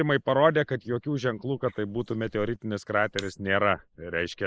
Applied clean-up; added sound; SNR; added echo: neural mask model Resemble Enhance denoiser.